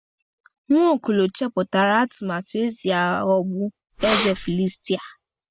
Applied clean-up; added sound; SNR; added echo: none; Breathing; 6 dB; none.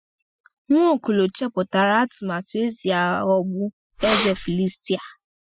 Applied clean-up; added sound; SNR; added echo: classical method Wiener filter.